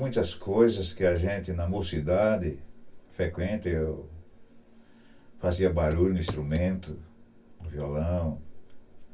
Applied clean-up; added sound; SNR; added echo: none; Walk, footsteps / Run / Wood; 12 dB; reverberation time 0.2 s.